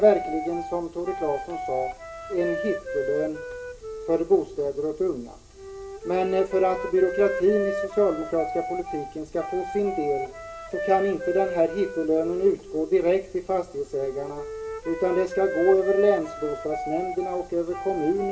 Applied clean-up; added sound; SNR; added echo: none; Wind instrument, woodwind instrument; 8 dB; reverberation time 0.2 s.